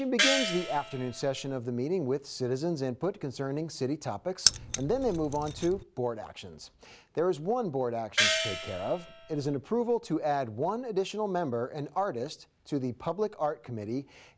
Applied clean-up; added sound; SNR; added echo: none; Keys jangling + Gong; 0 dB; none.